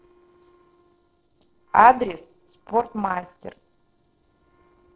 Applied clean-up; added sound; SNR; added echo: neural separator model SepFormer DNS4.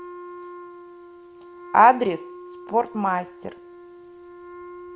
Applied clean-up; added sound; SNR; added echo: none; Wind instrument, woodwind instrument; 16 dB; none.